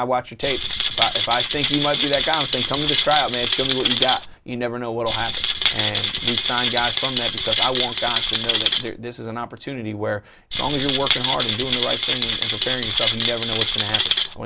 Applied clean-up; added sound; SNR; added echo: none; Rattle; -3 dB; none.